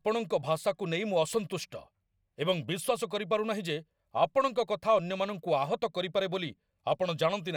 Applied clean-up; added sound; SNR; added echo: none; none; none; none.